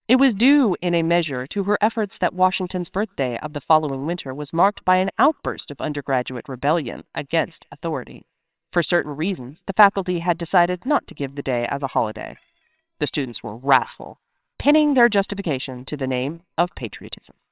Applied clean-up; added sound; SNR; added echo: neural separator model SepFormer WHAMR!.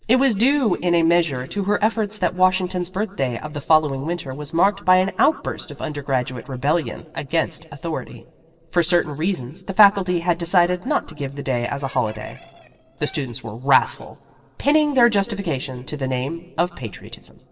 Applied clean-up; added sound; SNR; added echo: neural separator model SepFormer DNS4.